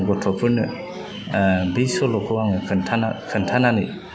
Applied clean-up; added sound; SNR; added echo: none; none; none; none.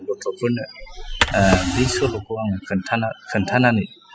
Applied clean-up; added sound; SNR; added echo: classical method spectral subtraction.